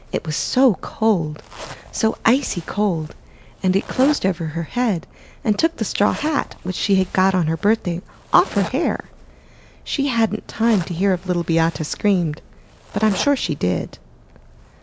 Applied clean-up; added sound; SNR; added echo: none; Zipper (clothing); 18 dB; none.